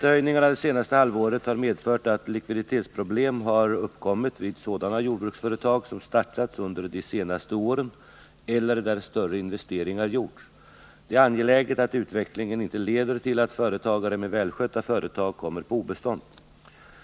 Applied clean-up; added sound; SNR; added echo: none; none; none; none.